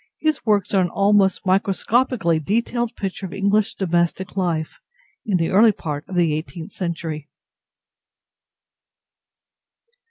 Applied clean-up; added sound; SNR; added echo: none; none; none; none.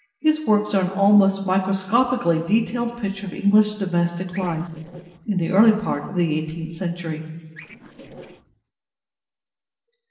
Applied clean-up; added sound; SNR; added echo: neural separator model SepFormer DNS4.